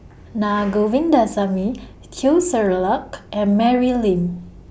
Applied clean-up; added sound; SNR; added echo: none; none; none; none.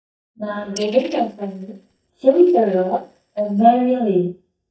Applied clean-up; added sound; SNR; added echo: neural mask model DeepFilterNet 3.